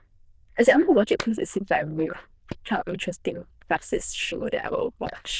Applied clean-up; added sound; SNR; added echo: neural diffusion model UNIVERSE++.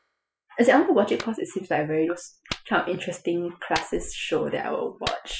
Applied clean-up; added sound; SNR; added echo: classical method spectral subtraction.